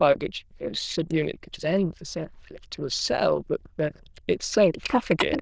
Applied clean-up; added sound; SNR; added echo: neural diffusion model UNIVERSE++.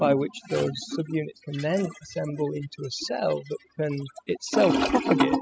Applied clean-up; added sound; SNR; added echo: classical method spectral subtraction.